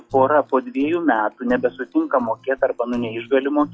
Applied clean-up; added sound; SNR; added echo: classical method log-MMSE.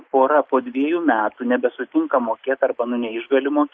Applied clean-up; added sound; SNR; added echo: neural mask model Resemble Enhance denoiser.